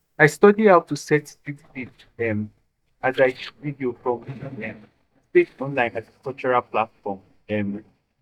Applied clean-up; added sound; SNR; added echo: neural mask model DeepFilterNet 3.